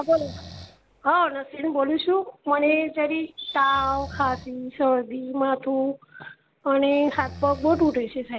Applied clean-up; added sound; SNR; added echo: none; Breathing; 19 dB; none.